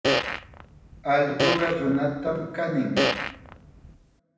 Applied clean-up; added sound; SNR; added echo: none; Fart; 1 dB; reverberation time 0.9 s.